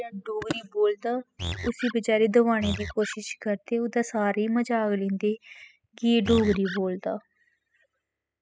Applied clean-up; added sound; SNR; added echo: classical method spectral subtraction.